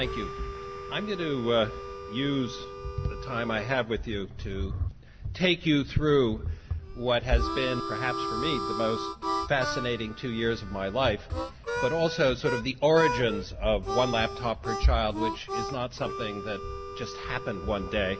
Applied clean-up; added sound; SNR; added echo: none; Harmonica; 8 dB; none.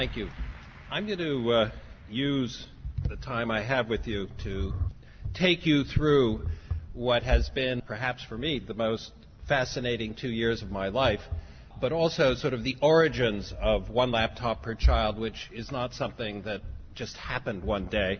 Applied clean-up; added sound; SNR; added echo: none; none; none; none.